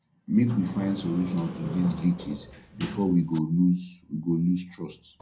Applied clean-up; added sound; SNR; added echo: none; Sliding door; 13 dB; reverberation time 0.2 s.